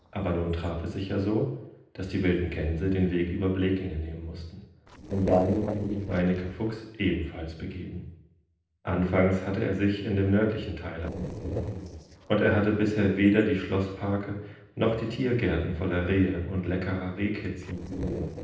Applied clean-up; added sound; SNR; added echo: neural separator model SepFormer DNS4.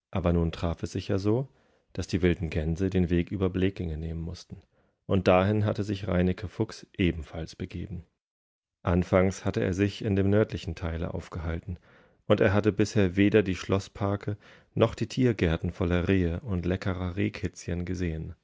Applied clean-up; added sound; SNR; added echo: none; none; none; none.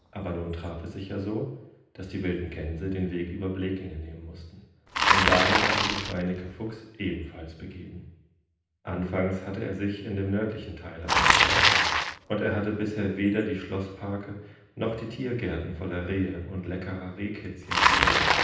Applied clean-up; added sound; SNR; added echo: none; Bicycle; -2 dB; reverberation time 0.9 s.